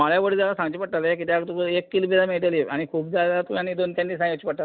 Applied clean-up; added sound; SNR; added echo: none; none; none; none.